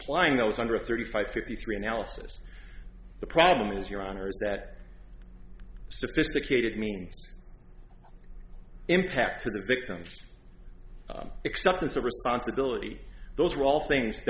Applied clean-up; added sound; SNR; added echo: none; none; none; none.